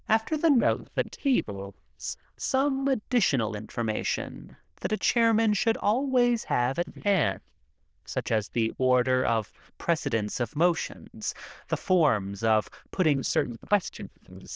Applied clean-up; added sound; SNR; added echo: neural diffusion model UNIVERSE++.